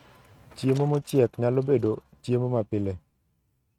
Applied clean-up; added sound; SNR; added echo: neural mask model RNNoise.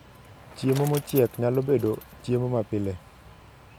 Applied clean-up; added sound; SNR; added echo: none; Bicycle; 19 dB; none.